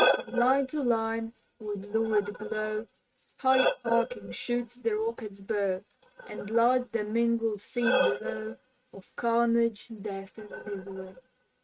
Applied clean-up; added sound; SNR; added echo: neural mask model RNNoise.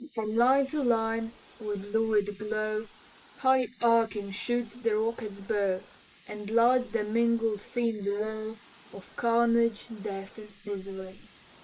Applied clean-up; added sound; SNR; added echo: neural mask model Resemble Enhance denoiser.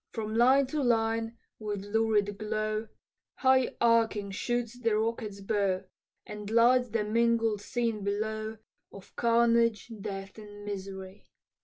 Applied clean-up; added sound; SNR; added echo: none; none; none; none.